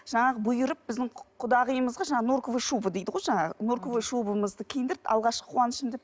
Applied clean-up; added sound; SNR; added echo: none; none; none; none.